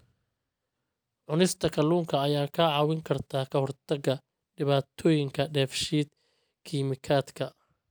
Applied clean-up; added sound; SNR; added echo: none; none; none; none.